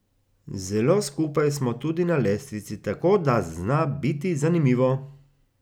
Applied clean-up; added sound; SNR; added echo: none; none; none; none.